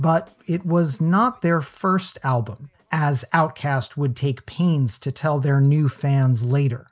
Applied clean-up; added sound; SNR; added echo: none; none; none; none.